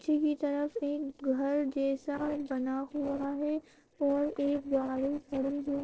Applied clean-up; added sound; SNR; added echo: neural separator model SepFormer DNS4.